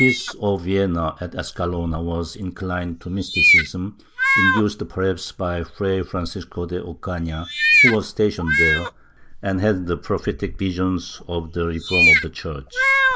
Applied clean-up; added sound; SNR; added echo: neural mask model Resemble Enhance denoiser.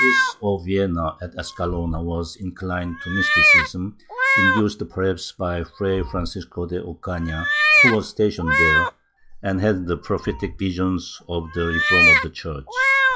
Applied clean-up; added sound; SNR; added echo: classical method log-MMSE.